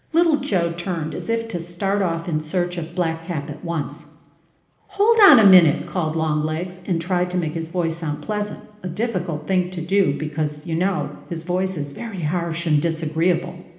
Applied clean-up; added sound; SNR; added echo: none; none; none; reverberation time 1.0 s.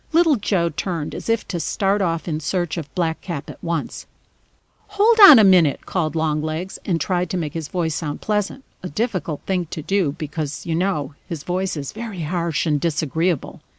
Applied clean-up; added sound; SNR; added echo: none; none; none; none.